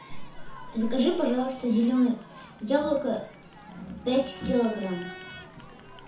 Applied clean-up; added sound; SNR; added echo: none; Crowd; 19 dB; reverberation time 0.7 s.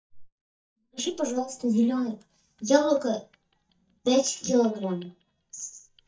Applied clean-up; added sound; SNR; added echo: neural mask model DeepFilterNet 3.